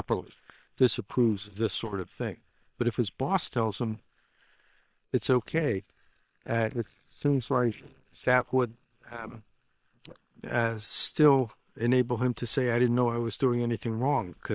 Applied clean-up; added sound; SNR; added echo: neural separator model SepFormer WHAM!.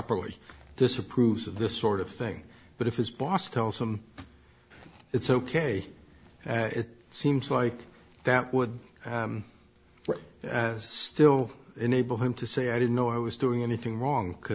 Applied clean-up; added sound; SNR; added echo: none; none; none; none.